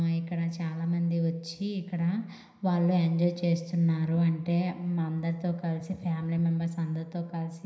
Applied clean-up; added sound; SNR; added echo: none; none; none; reverberation time 0.9 s.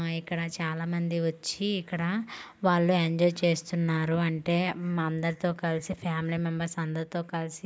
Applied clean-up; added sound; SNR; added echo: none; none; none; none.